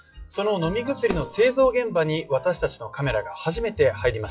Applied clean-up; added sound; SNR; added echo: classical method WPE with log-MMSE.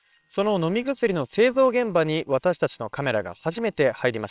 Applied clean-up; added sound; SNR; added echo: neural separator model SepFormer WHAMR!.